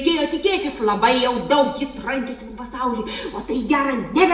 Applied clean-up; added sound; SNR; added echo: none; none; none; reverberation time 0.7 s.